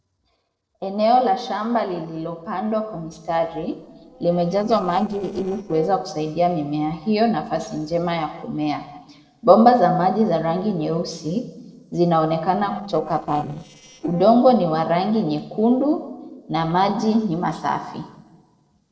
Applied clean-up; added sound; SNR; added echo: neural separator model SepFormer DNS4.